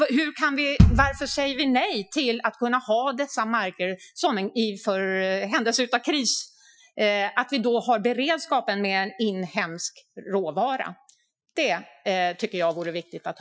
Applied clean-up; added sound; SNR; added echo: classical method Wiener filter.